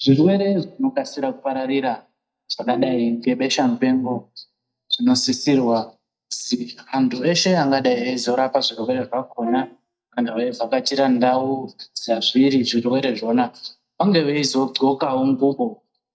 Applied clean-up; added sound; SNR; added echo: neural mask model DeepFilterNet 3.